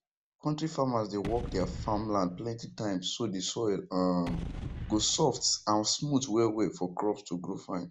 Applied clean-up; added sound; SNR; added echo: none; Gunshot, gunfire / Boom; 12 dB; none.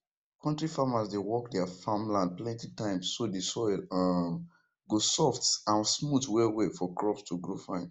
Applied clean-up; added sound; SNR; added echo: none; none; none; none.